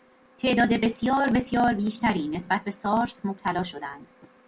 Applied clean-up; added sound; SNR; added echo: none; none; none; none.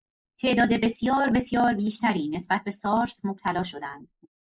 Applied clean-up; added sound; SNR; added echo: neural mask model Resemble Enhance denoiser.